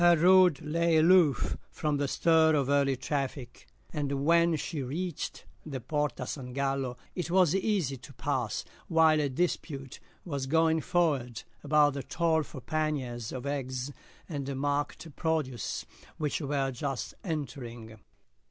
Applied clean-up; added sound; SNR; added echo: none; none; none; none.